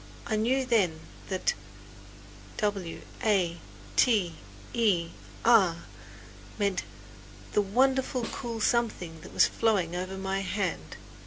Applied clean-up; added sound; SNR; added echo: none; Snare drum; 15 dB; none.